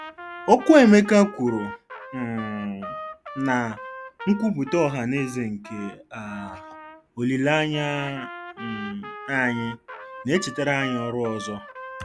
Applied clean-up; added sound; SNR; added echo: none; Trumpet; 15 dB; none.